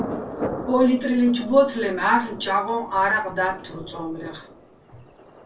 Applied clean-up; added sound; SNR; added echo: none; Thunder; 12 dB; reverberation time 0.2 s.